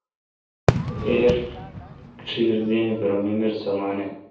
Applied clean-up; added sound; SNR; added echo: none; Fireworks; 5 dB; reverberation time 0.7 s.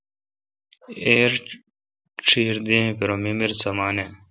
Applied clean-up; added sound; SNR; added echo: none; none; none; none.